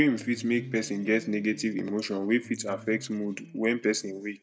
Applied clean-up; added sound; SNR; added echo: neural mask model DeepFilterNet 3.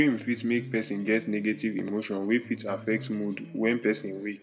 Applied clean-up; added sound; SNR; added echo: none; Electric guitar; 17 dB; reverberation time 0.8 s.